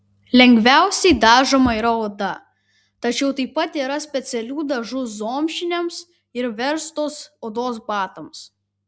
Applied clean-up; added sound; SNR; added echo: none; none; none; none.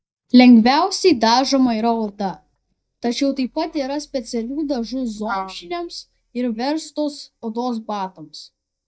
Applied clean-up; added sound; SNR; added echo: neural mask model DeepFilterNet 3.